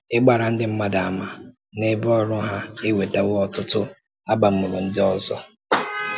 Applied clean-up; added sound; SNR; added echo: none; none; none; none.